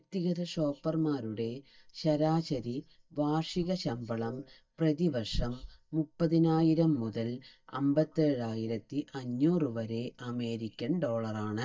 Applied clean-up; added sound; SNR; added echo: neural mask model DeepFilterNet 3.